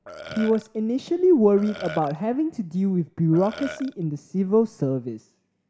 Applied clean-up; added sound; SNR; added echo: none; Burping, eructation; 15 dB; none.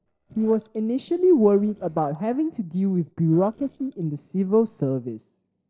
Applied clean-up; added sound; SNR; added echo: neural separator model SepFormer DNS4.